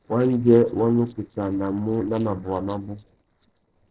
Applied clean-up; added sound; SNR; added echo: neural separator model SepFormer DNS4.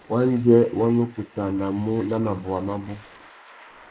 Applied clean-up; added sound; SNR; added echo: neural mask model Resemble Enhance denoiser.